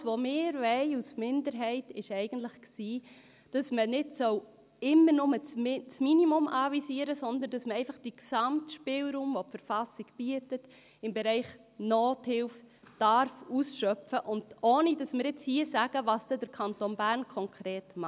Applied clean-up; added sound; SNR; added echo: none; none; none; none.